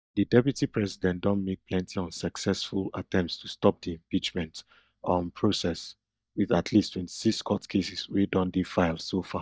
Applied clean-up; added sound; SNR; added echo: neural mask model DeepFilterNet 3.